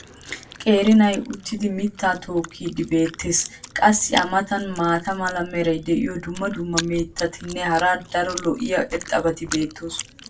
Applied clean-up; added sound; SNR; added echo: none; Chewing, mastication; 15 dB; reverberation time 0.2 s.